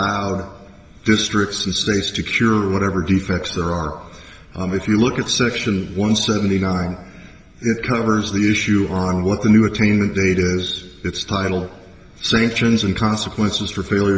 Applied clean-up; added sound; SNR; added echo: none; none; none; reverberation time 1.4 s.